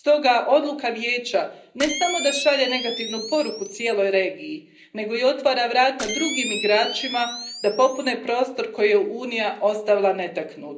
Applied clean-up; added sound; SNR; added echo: none; Camera; 10 dB; reverberation time 0.5 s.